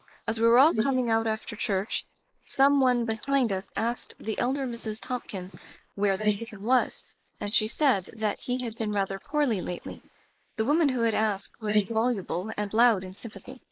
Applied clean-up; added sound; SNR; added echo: neural mask model Resemble Enhance denoiser.